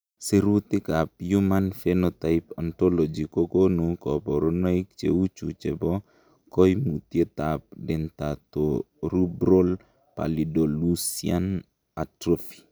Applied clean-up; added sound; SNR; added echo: none; none; none; none.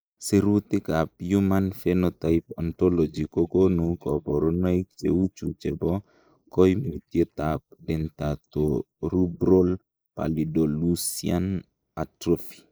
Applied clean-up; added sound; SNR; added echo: neural mask model Resemble Enhance denoiser.